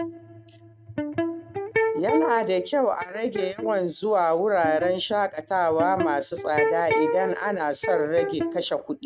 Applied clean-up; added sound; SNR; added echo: neural mask model RNNoise.